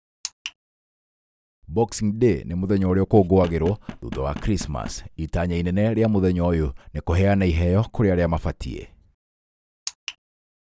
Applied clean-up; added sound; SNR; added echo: none; Knock; 15 dB; none.